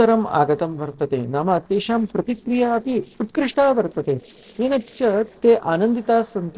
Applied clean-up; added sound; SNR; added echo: neural separator model SepFormer DNS4.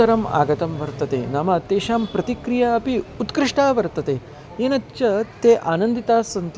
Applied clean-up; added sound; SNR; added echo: none; none; none; none.